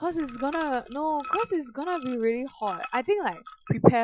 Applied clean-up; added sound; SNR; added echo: classical method Wiener filter.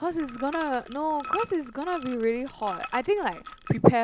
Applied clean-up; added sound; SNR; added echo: none; Liquid; 13 dB; none.